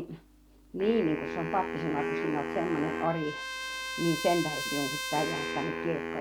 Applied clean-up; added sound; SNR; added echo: none; Wind instrument, woodwind instrument + Trumpet; 3 dB; none.